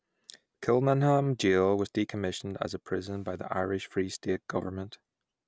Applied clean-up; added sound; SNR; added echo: none; none; none; none.